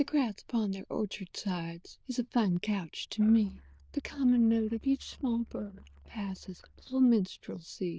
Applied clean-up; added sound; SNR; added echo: neural diffusion model UNIVERSE++.